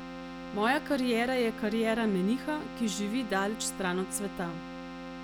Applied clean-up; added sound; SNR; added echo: none; Keyboard (musical); 10 dB; none.